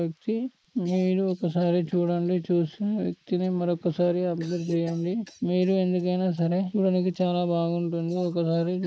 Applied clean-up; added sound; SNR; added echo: neural mask model Resemble Enhance denoiser.